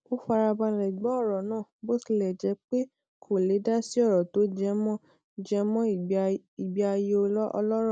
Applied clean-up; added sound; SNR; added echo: none; none; none; none.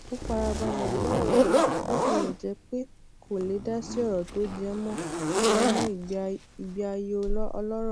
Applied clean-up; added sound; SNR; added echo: none; Zipper (clothing); -3 dB; none.